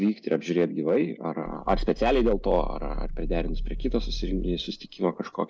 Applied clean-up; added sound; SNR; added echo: none; Growling; 4 dB; none.